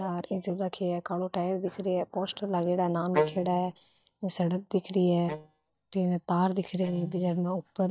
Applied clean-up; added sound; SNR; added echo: neural mask model DeepFilterNet 3.